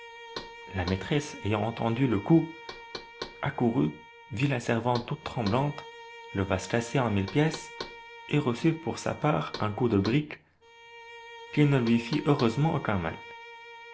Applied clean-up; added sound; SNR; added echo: none; Bowed string instrument + Knock; 15 dB; none.